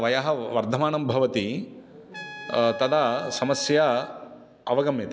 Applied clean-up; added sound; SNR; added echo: none; Trumpet; 19 dB; none.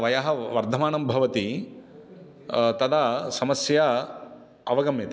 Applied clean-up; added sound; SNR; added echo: none; none; none; none.